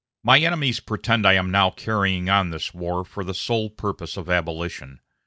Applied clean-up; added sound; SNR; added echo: none; none; none; none.